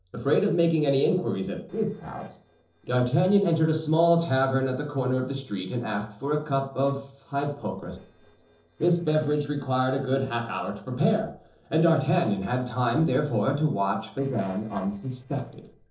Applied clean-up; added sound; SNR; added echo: neural separator model SepFormer DNS4.